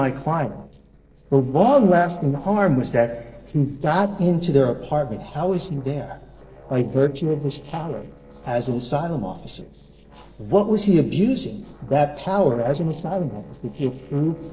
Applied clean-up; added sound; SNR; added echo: neural separator model SepFormer DNS4.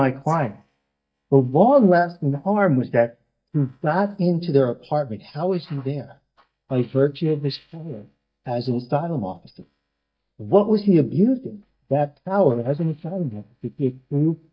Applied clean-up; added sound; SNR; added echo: neural mask model DeepFilterNet 3.